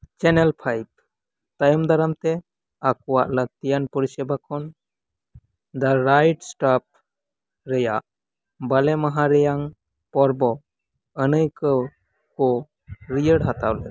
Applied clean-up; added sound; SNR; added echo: none; none; none; none.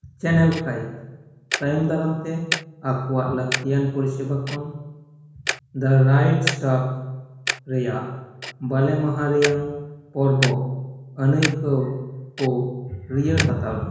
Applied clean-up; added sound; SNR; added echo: none; Tick-tock; 11 dB; reverberation time 1.1 s.